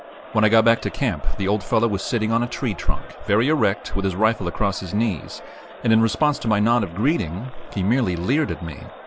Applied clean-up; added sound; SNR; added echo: none; Crowd; 18 dB; none.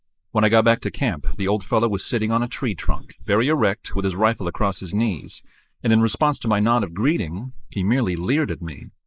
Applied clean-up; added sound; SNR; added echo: neural mask model Resemble Enhance denoiser.